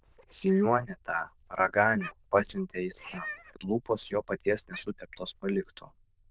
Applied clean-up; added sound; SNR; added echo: neural diffusion model UNIVERSE++.